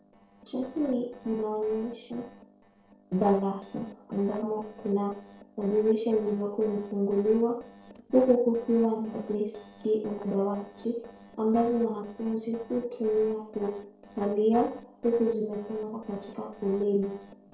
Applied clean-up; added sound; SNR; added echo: neural separator model SepFormer DNS4.